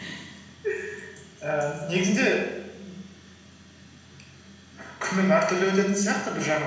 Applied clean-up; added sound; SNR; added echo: none; none; none; reverberation time 1.1 s.